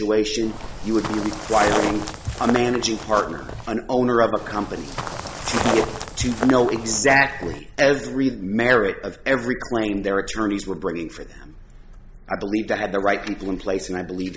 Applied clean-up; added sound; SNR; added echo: none; Walk, footsteps; 6 dB; none.